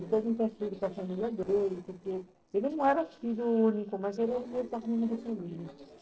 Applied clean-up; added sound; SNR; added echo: neural separator model SepFormer DNS4.